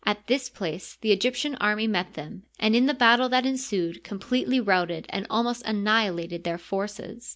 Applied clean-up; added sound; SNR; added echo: none; none; none; none.